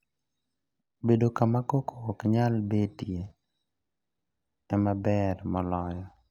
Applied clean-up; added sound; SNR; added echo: none; none; none; none.